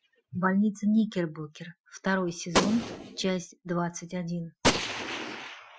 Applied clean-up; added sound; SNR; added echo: classical method Wiener filter.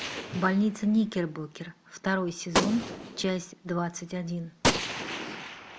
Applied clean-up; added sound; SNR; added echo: none; Gunshot, gunfire; 4 dB; none.